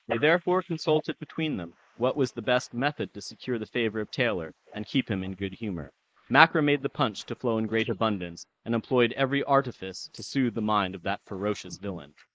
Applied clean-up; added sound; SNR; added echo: neural mask model Resemble Enhance denoiser.